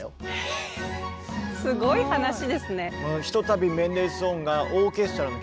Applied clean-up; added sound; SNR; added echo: none; none; none; none.